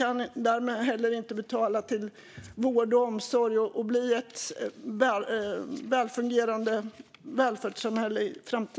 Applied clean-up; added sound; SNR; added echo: none; none; none; none.